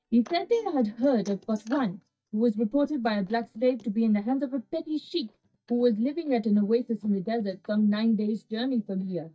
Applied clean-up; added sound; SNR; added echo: neural mask model DeepFilterNet 3.